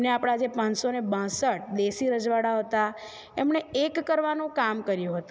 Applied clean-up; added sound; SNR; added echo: none; none; none; none.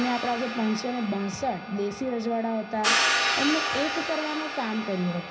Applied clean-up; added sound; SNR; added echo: none; Hi-hat; 1 dB; reverberation time 0.5 s.